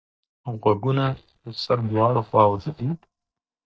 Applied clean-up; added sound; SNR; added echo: neural mask model DeepFilterNet 3.